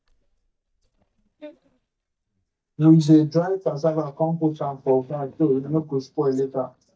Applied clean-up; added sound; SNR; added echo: neural mask model DeepFilterNet 3.